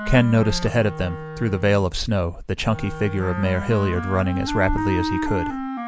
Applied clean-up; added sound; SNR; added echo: none; Wind instrument, woodwind instrument; 8 dB; none.